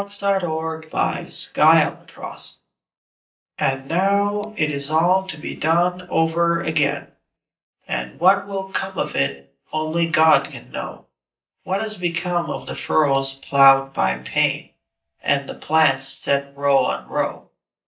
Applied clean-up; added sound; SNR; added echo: neural mask model DeepFilterNet 3.